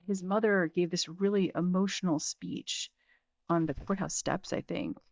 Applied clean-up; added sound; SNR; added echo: neural mask model DeepFilterNet 3.